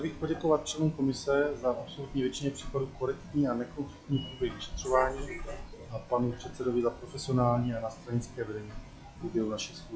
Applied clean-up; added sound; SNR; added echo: classical method log-MMSE.